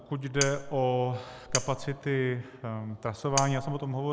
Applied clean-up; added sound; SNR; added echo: none; Cutlery, silverware; 4 dB; none.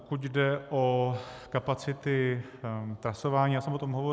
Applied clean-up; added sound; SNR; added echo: none; none; none; none.